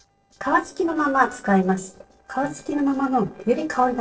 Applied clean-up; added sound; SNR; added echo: neural separator model SepFormer DNS4.